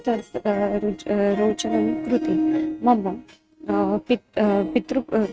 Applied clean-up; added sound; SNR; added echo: neural mask model RNNoise.